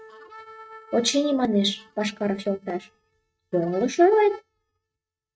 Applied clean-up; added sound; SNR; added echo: neural mask model RNNoise.